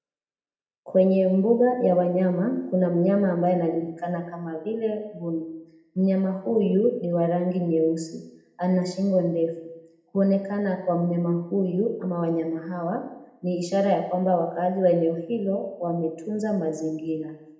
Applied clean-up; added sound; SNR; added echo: none; none; none; reverberation time 0.7 s.